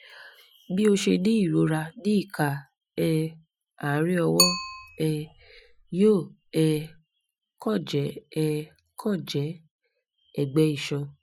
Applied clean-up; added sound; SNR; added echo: classical method Wiener filter.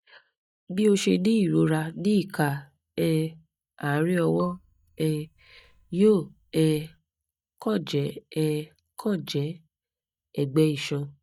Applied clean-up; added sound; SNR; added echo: neural mask model DeepFilterNet 3.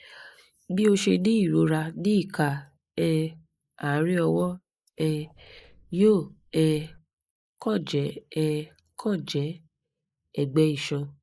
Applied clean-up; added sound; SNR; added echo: neural mask model Resemble Enhance denoiser.